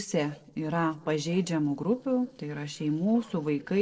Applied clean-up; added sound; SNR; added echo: neural separator model SepFormer DNS4.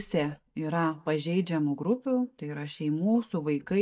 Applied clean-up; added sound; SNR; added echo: neural mask model DeepFilterNet 3.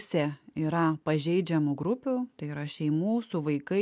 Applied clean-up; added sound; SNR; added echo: none; none; none; none.